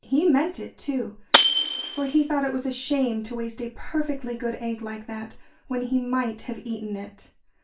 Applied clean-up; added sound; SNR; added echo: none; Tambourine; -4 dB; reverberation time 0.2 s.